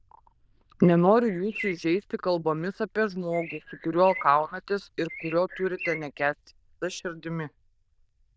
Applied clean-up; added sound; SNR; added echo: neural diffusion model UNIVERSE++.